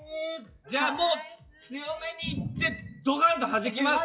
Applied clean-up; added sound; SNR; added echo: classical method WPE with log-MMSE.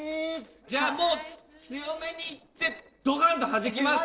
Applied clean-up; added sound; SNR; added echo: neural separator model SepFormer DNS4.